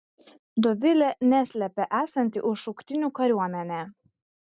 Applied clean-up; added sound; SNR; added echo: none; none; none; none.